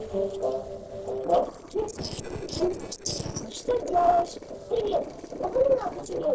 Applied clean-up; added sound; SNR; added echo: neural separator model SepFormer DNS4.